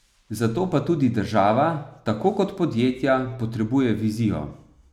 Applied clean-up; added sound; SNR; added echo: none; none; none; none.